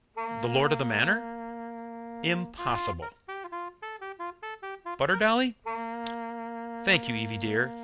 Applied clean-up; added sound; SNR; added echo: none; Wind instrument, woodwind instrument; 7 dB; none.